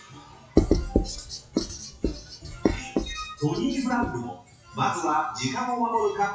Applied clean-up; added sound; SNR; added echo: classical method WPE with log-MMSE.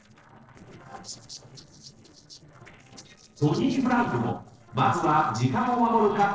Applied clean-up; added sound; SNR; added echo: neural separator model SepFormer DNS4.